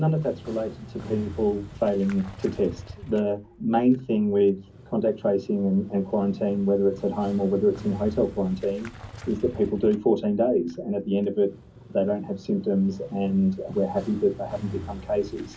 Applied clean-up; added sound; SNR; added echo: none; Motorcycle; 17 dB; reverberation time 0.3 s.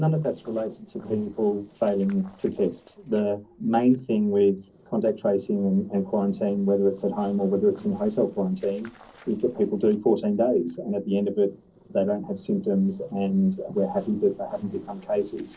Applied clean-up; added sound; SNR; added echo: neural separator model SepFormer DNS4.